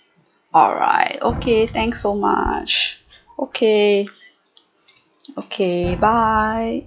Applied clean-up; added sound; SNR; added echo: classical method log-MMSE.